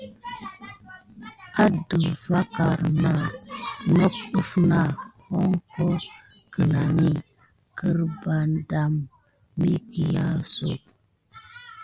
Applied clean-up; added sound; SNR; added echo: none; none; none; none.